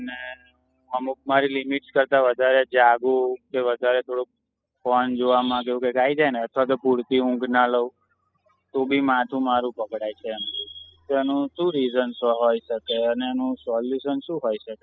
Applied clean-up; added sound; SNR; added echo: classical method spectral subtraction.